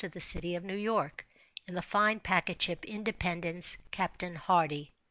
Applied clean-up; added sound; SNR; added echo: none; none; none; none.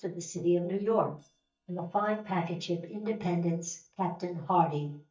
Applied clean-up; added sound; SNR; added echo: neural mask model DeepFilterNet 3.